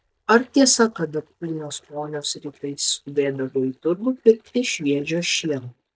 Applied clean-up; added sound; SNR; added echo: neural mask model DeepFilterNet 3.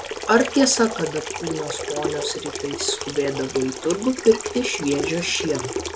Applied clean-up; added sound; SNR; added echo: none; Sink (filling or washing) / Water tap, faucet; 7 dB; none.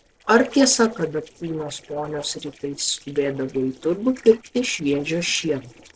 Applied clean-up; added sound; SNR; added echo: neural separator model SepFormer DNS4.